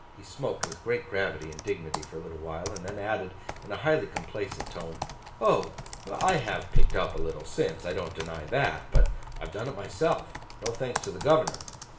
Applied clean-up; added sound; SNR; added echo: none; Computer keyboard; 14 dB; reverberation time 0.5 s.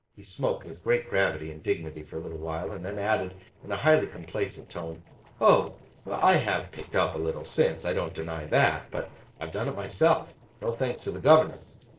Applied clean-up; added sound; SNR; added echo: neural separator model SepFormer DNS4.